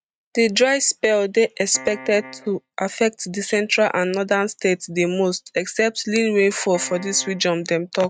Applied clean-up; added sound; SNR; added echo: neural mask model RNNoise.